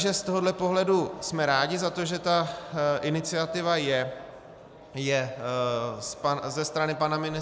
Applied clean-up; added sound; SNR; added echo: none; none; none; none.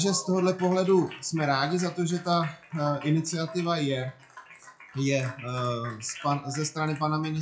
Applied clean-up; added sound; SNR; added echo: classical method WPE with log-MMSE.